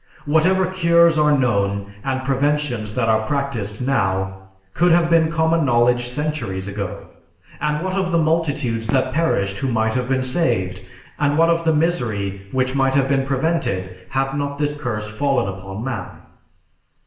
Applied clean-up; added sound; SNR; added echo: none; Fireworks; 17 dB; reverberation time 0.8 s.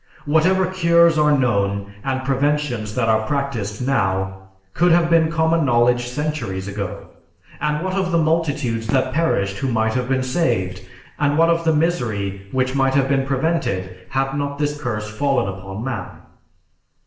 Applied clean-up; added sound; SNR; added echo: neural separator model SepFormer DNS4.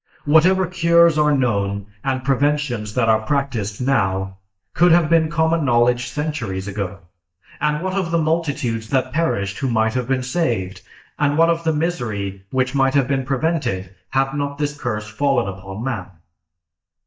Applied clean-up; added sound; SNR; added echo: neural mask model DeepFilterNet 3.